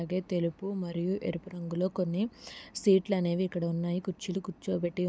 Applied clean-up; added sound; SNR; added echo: none; none; none; none.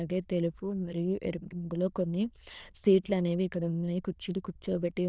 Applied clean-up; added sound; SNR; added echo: neural diffusion model UNIVERSE++.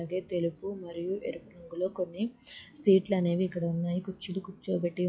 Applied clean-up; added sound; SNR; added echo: classical method log-MMSE.